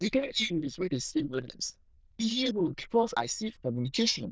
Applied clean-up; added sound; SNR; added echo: neural diffusion model UNIVERSE++.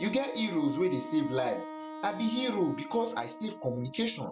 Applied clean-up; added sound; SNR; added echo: none; Wind instrument, woodwind instrument; 12 dB; none.